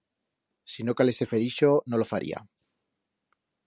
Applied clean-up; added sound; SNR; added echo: none; none; none; none.